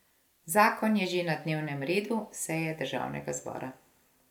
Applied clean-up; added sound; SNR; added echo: none; none; none; none.